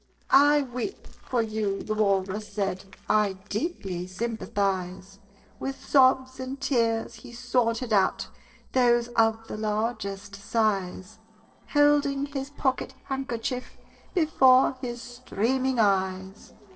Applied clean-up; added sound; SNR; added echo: neural separator model SepFormer DNS4.